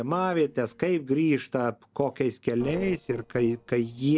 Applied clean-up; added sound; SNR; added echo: neural separator model SepFormer DNS4.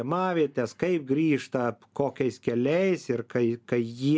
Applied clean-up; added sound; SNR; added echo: none; none; none; none.